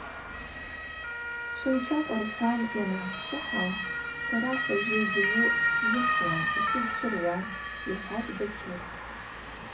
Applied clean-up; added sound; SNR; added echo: none; Motor vehicle (road) / Siren; -1 dB; reverberation time 0.4 s.